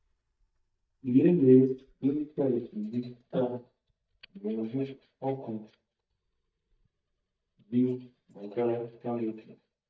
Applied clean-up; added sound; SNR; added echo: neural mask model DeepFilterNet 3.